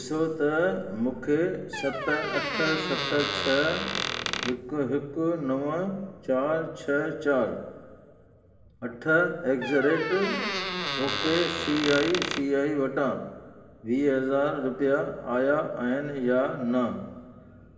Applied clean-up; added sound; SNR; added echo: none; Squeak; 4 dB; reverberation time 2.9 s.